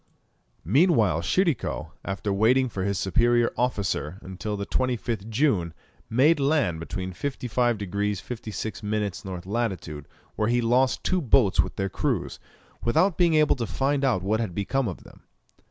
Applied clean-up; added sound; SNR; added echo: none; none; none; none.